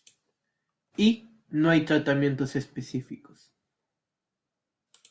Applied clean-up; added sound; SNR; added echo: none; none; none; none.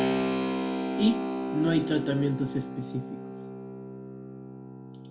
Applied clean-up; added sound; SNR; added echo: none; Keyboard (musical); 1 dB; reverberation time 0.8 s.